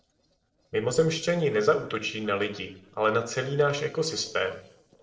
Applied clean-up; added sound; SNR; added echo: neural separator model SepFormer DNS4.